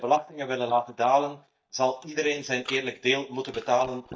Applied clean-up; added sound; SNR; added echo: neural mask model DeepFilterNet 3.